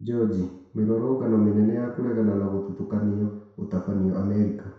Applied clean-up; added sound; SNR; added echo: none; none; none; reverberation time 0.7 s.